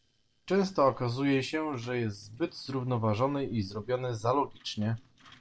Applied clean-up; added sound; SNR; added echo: neural separator model SepFormer DNS4.